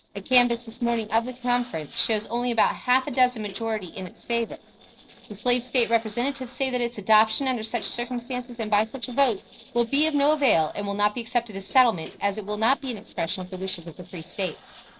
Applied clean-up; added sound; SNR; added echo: neural separator model SepFormer DNS4.